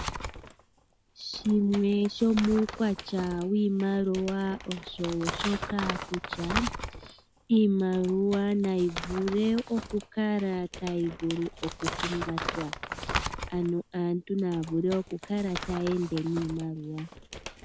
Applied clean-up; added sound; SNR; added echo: none; Crumpling, crinkling; 9 dB; none.